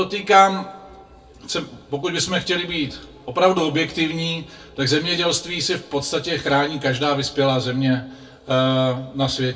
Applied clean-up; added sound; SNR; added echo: none; none; none; reverberation time 0.2 s.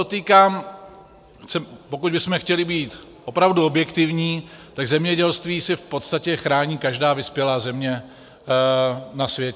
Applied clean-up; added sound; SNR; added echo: none; none; none; none.